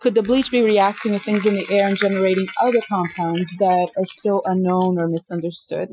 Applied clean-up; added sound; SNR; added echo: classical method Wiener filter.